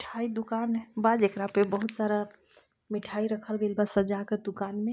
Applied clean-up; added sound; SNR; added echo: none; none; none; none.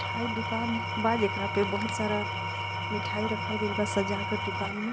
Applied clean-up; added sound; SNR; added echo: none; Engine / Tools; 1 dB; none.